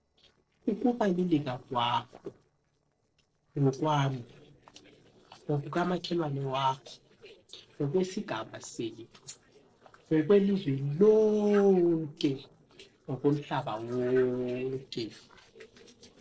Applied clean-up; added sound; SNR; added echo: neural separator model SepFormer DNS4.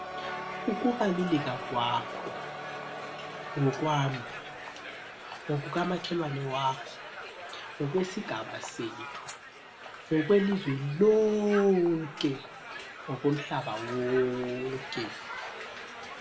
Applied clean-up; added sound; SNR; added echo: none; Crowd; 10 dB; reverberation time 0.4 s.